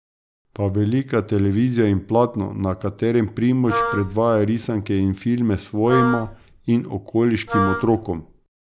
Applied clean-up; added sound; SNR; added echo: none; Wind instrument, woodwind instrument; 6 dB; none.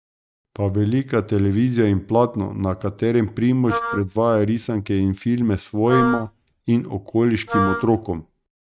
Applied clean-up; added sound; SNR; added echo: neural mask model RNNoise.